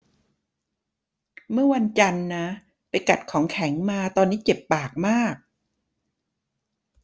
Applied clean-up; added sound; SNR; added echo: none; none; none; none.